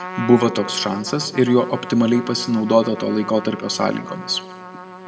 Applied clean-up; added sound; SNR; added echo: none; Trumpet; 13 dB; reverberation time 1.5 s.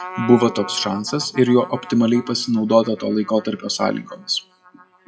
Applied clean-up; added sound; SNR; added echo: classical method WPE with log-MMSE.